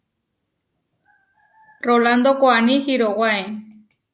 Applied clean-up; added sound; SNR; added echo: none; none; none; none.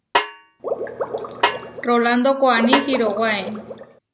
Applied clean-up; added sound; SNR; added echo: none; Snare drum + Water / Liquid; 4 dB; none.